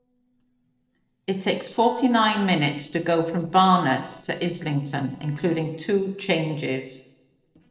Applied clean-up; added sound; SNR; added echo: neural separator model SepFormer DNS4.